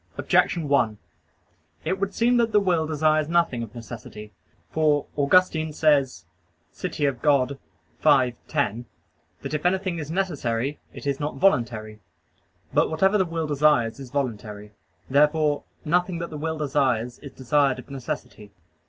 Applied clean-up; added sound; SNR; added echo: none; none; none; none.